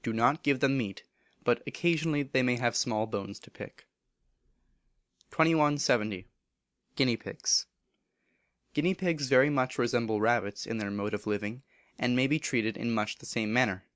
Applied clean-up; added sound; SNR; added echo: none; none; none; none.